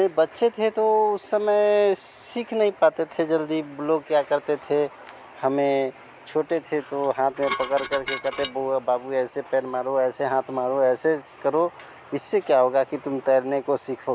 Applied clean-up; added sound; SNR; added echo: none; Dishes, pots, and pans; 10 dB; none.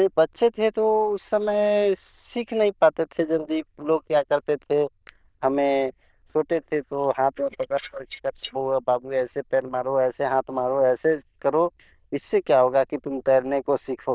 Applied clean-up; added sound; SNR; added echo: neural diffusion model UNIVERSE++.